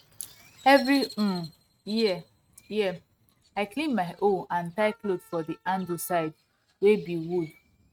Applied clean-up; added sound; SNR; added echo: neural mask model RNNoise.